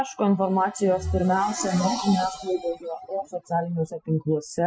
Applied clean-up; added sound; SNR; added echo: classical method Wiener filter.